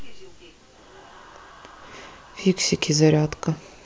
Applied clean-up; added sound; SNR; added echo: none; none; none; none.